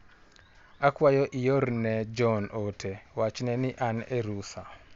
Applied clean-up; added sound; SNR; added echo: none; none; none; none.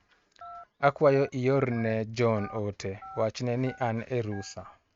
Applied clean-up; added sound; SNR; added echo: neural mask model RNNoise.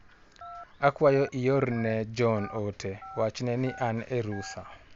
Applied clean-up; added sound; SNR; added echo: none; Telephone; 18 dB; none.